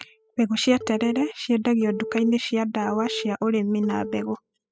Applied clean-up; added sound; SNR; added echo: classical method spectral subtraction.